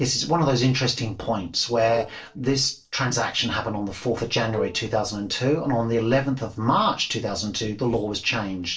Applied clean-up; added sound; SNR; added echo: neural separator model SepFormer DNS4.